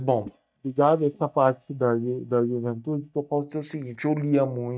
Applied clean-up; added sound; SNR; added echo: neural mask model DeepFilterNet 3.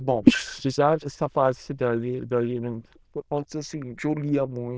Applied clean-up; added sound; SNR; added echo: neural diffusion model UNIVERSE++.